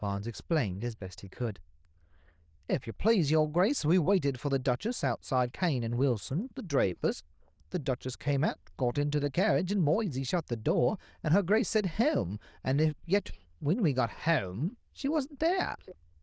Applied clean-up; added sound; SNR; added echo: neural diffusion model UNIVERSE++.